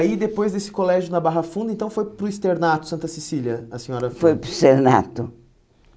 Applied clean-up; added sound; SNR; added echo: none; none; none; none.